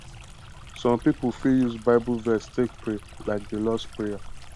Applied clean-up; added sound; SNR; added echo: none; Stream; 15 dB; none.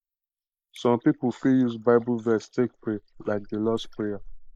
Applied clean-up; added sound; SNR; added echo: neural mask model Resemble Enhance denoiser.